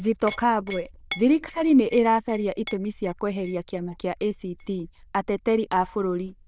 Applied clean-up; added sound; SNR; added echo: neural diffusion model UNIVERSE++.